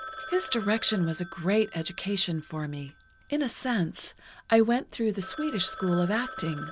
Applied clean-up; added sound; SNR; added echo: none; Telephone; 15 dB; none.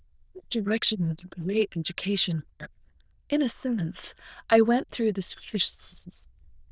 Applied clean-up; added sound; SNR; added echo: neural diffusion model UNIVERSE++.